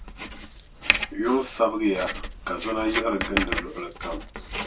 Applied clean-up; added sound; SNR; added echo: none; Writing; 3 dB; reverberation time 0.2 s.